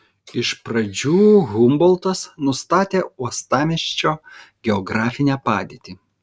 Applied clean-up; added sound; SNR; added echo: none; none; none; none.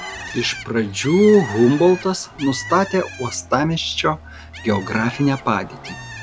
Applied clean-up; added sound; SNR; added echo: none; Vehicle + Bird; 15 dB; none.